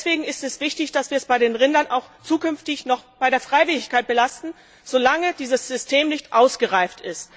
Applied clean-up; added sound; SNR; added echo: none; none; none; none.